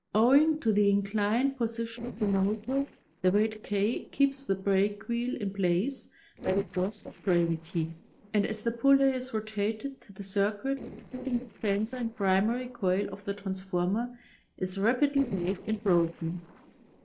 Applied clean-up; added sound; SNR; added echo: neural separator model SepFormer DNS4.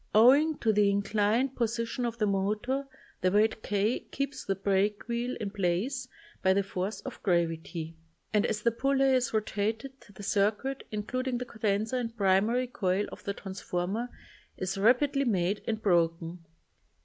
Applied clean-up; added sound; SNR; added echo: none; none; none; none.